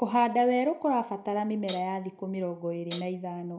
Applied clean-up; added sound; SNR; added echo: none; Hi-hat; 15 dB; reverberation time 1.0 s.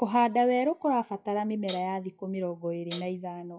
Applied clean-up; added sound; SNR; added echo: classical method WPE with log-MMSE.